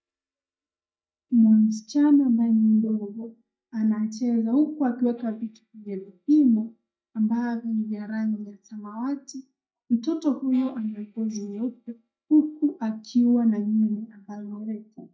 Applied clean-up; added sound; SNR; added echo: neural mask model DeepFilterNet 3.